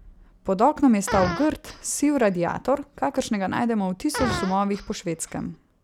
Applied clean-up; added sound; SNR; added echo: none; Fart; 11 dB; none.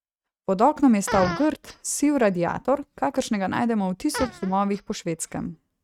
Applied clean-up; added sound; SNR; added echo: neural mask model RNNoise.